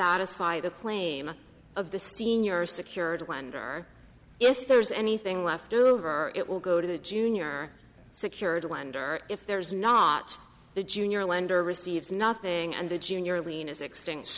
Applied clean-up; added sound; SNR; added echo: none; none; none; none.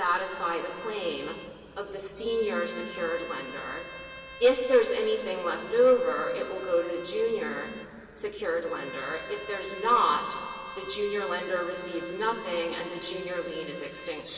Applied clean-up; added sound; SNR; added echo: none; Bowed string instrument; 15 dB; reverberation time 2.6 s.